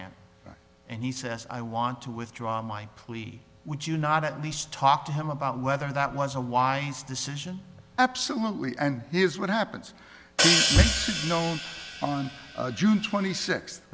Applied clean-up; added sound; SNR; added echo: none; Hi-hat; 0 dB; none.